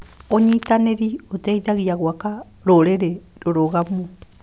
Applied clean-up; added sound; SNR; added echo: none; none; none; none.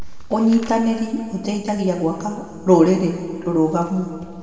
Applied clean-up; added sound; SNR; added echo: none; none; none; reverberation time 1.8 s.